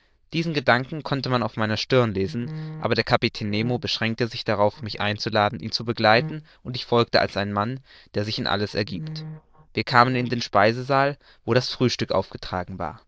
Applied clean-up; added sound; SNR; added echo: neural diffusion model UNIVERSE++.